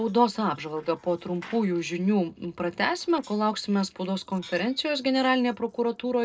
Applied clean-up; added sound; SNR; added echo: neural separator model SepFormer DNS4.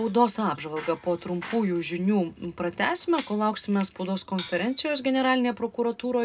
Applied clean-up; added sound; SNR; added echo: none; Bicycle; 19 dB; reverberation time 0.2 s.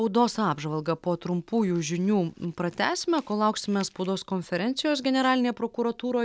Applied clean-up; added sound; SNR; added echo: none; none; none; none.